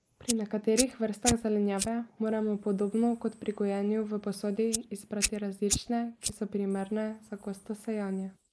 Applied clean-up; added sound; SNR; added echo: neural mask model Resemble Enhance denoiser.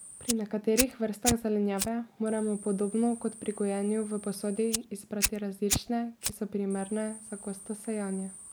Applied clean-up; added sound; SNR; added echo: none; Fire; 7 dB; none.